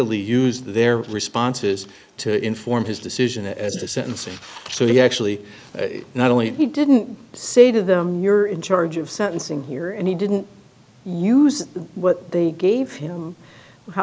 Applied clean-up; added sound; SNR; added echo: neural mask model Resemble Enhance denoiser.